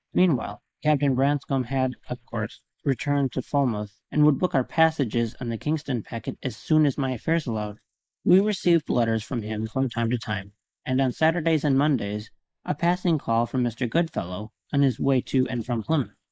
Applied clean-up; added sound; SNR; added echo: neural mask model Resemble Enhance denoiser.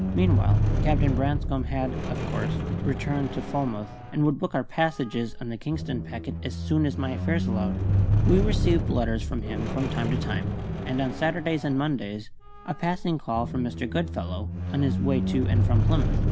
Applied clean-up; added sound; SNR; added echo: none; Squeak; -2 dB; none.